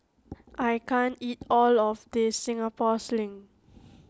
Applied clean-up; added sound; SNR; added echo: none; none; none; none.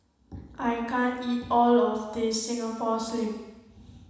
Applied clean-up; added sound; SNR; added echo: none; none; none; reverberation time 1.1 s.